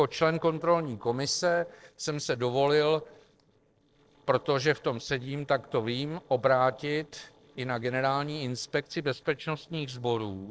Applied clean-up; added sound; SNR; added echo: neural separator model SepFormer DNS4.